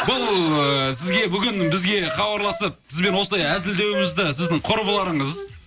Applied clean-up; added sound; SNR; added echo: none; Wind instrument, woodwind instrument; 11 dB; none.